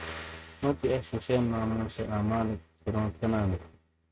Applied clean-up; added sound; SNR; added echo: neural mask model RNNoise.